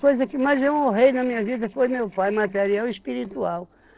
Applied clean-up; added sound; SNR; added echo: neural separator model SepFormer DNS4.